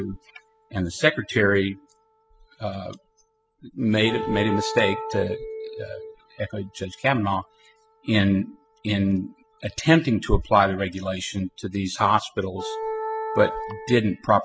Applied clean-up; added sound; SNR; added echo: classical method spectral subtraction.